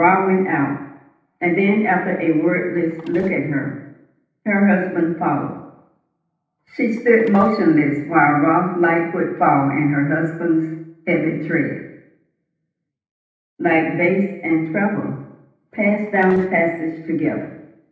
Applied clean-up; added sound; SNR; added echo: neural separator model SepFormer DNS4.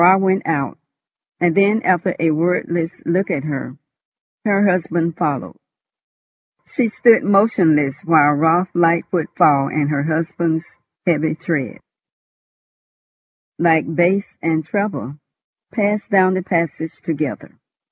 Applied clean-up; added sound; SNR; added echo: none; none; none; none.